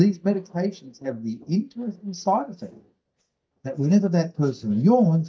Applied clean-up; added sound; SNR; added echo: neural mask model DeepFilterNet 3.